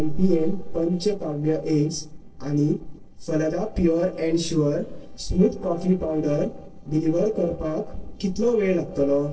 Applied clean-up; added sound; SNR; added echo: neural separator model SepFormer DNS4.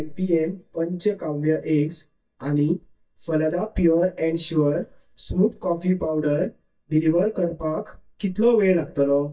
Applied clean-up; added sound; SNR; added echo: neural mask model DeepFilterNet 3.